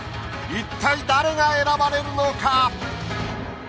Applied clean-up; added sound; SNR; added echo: none; none; none; none.